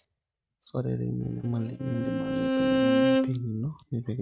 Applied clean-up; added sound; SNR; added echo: neural mask model RNNoise.